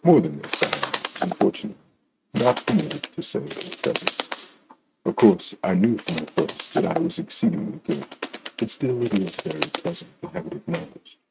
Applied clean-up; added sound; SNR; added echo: neural mask model RNNoise.